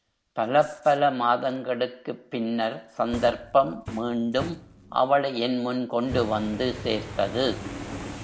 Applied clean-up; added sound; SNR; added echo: none; Fire; 14 dB; none.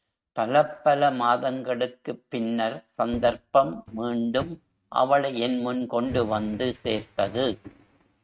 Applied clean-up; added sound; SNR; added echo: neural mask model RNNoise.